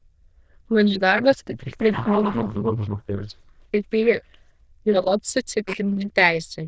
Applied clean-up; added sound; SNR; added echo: neural diffusion model UNIVERSE++.